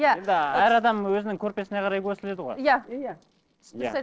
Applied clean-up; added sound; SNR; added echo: neural separator model SepFormer DNS4.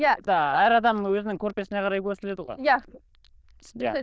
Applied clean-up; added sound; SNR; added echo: neural diffusion model UNIVERSE++.